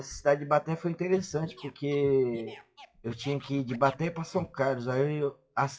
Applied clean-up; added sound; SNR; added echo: classical method WPE with log-MMSE.